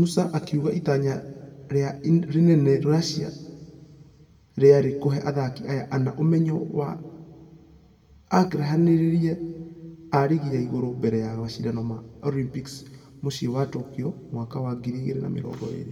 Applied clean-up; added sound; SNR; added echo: none; none; none; reverberation time 1.6 s.